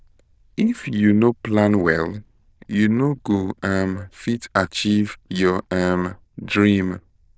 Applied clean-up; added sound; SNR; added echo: neural diffusion model UNIVERSE++.